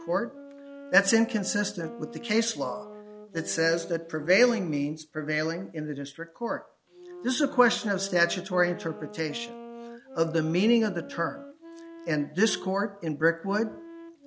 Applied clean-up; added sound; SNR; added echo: none; Wind instrument, woodwind instrument; 16 dB; none.